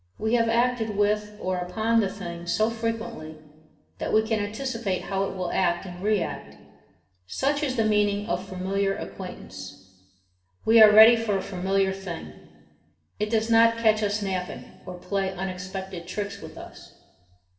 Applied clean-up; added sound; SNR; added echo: none; none; none; reverberation time 1.3 s.